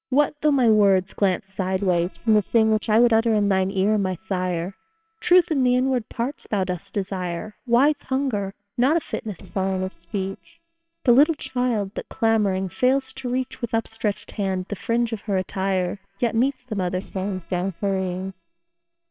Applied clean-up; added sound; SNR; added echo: neural separator model SepFormer WHAMR!.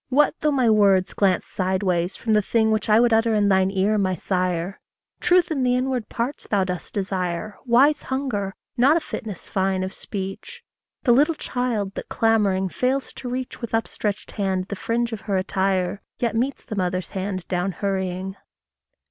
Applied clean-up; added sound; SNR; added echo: none; none; none; none.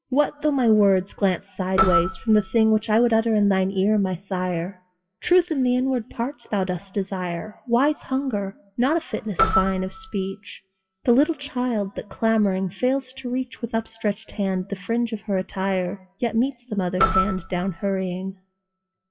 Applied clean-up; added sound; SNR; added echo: classical method WPE with log-MMSE.